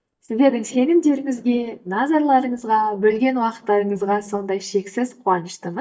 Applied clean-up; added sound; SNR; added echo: neural mask model DeepFilterNet 3.